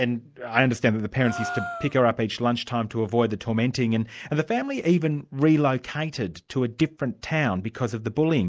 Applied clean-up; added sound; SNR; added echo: none; Gasp; 13 dB; none.